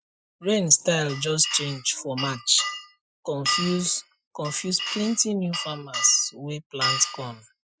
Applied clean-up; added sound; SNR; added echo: classical method Wiener filter.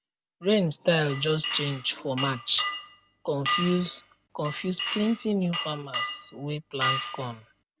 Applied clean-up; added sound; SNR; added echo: none; Glass; 7 dB; none.